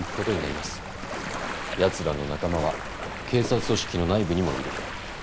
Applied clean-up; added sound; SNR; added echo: none; Ocean; 8 dB; none.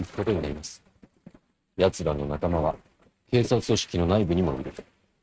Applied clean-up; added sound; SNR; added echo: neural mask model RNNoise.